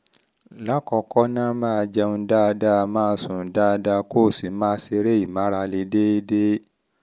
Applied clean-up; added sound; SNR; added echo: none; none; none; none.